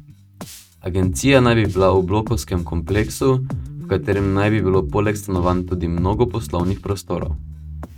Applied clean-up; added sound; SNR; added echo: neural mask model RNNoise.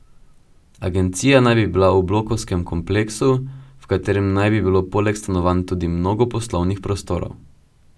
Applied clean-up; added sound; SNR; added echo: none; none; none; none.